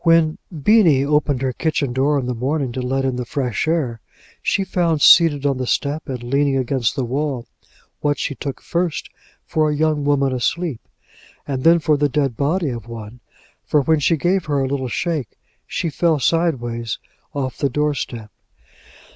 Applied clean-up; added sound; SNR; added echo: none; none; none; none.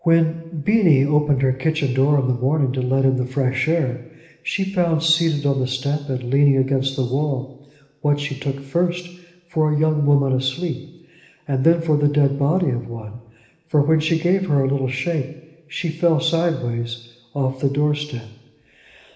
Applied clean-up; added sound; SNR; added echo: none; none; none; reverberation time 1.1 s.